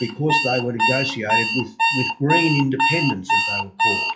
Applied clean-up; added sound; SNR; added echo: classical method WPE with log-MMSE.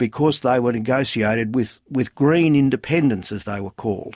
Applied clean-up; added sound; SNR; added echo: none; none; none; none.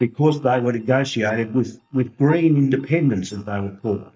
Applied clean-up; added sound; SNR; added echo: neural mask model DeepFilterNet 3.